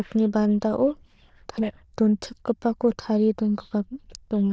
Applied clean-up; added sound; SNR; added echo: neural diffusion model UNIVERSE++.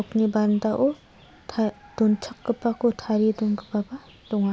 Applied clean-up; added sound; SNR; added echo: none; none; none; none.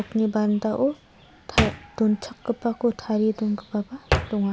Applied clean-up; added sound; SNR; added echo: none; Hands; 7 dB; none.